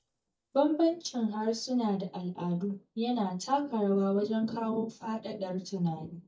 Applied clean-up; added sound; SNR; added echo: neural mask model DeepFilterNet 3.